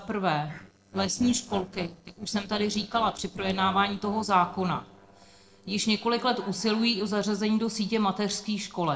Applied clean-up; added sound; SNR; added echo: neural separator model SepFormer DNS4.